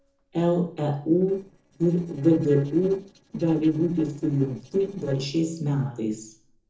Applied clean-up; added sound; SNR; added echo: neural separator model SepFormer DNS4.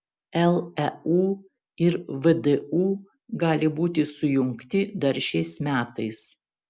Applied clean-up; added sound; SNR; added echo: none; none; none; none.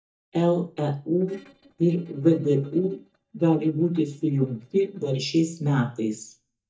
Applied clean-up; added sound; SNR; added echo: neural mask model DeepFilterNet 3.